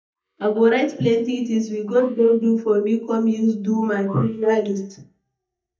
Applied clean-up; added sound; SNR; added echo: neural mask model DeepFilterNet 3.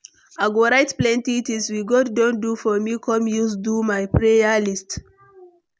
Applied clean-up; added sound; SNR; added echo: none; none; none; none.